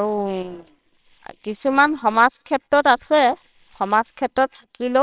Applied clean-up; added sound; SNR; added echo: neural separator model SepFormer WHAMR!.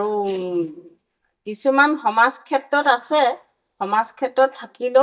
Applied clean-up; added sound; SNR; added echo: neural mask model DeepFilterNet 3.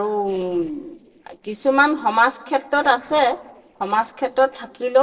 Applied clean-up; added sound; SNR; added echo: neural separator model SepFormer DNS4.